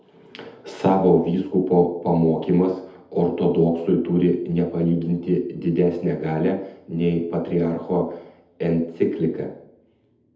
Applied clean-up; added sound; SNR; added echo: none; none; none; reverberation time 0.7 s.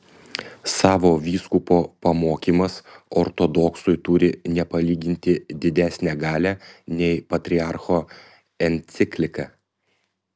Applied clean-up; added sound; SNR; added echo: none; none; none; none.